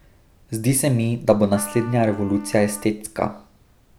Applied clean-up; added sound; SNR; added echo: none; Trumpet; 19 dB; none.